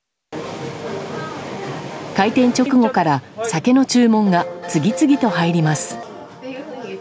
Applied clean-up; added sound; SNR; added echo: none; none; none; none.